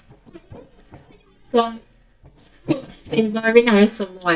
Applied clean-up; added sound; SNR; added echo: neural mask model DeepFilterNet 3.